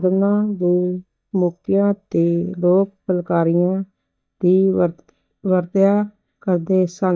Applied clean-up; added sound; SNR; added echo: neural mask model DeepFilterNet 3.